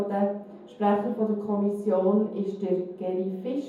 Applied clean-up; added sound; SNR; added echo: none; none; none; reverberation time 0.7 s.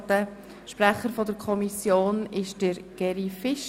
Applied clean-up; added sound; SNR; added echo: none; none; none; none.